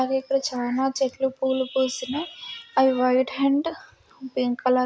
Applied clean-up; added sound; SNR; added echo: none; none; none; none.